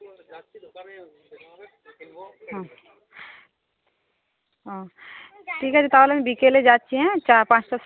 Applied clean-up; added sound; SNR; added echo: none; none; none; none.